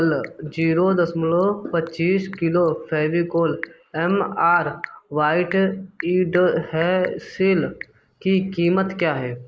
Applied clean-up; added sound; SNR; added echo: neural mask model Resemble Enhance denoiser.